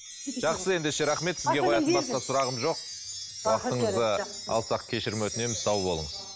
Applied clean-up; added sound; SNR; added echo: none; Wind chime; 10 dB; none.